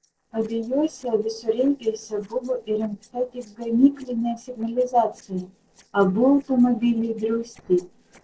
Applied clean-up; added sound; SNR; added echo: neural separator model SepFormer DNS4.